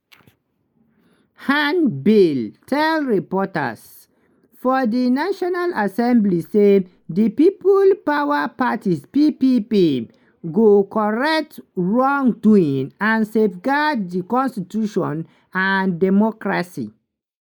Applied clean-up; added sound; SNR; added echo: neural mask model Resemble Enhance denoiser.